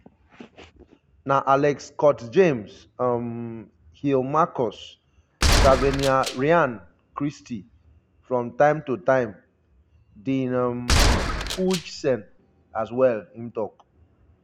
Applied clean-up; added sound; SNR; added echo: none; Gunshot, gunfire; -2 dB; none.